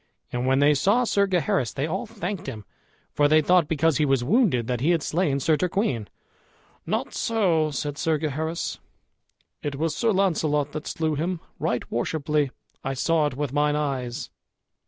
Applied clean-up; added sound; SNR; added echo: none; none; none; none.